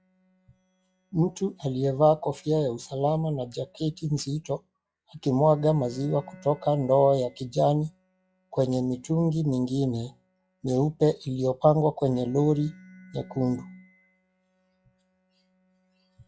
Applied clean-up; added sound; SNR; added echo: classical method log-MMSE.